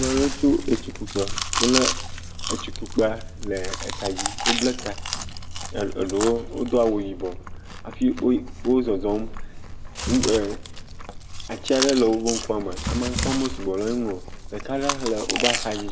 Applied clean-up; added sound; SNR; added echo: none; Chewing, mastication; 4 dB; reverberation time 0.6 s.